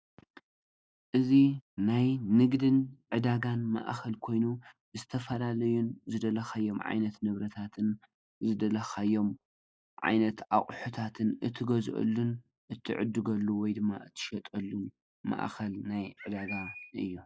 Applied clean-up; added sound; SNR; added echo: classical method log-MMSE.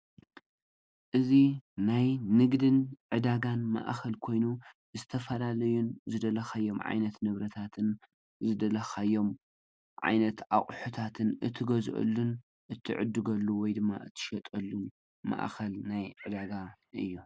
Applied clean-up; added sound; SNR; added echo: neural mask model Resemble Enhance denoiser.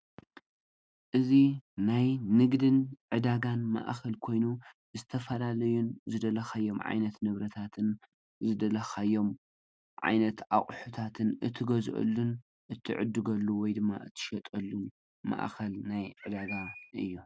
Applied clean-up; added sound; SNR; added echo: neural mask model RNNoise.